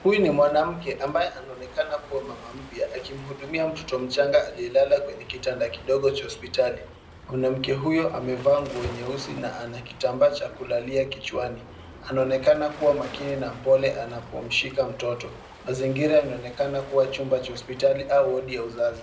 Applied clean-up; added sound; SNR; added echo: none; Waves, surf; 18 dB; reverberation time 0.4 s.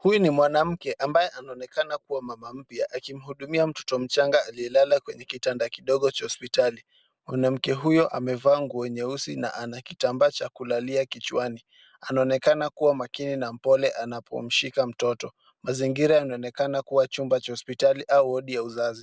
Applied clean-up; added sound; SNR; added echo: none; none; none; none.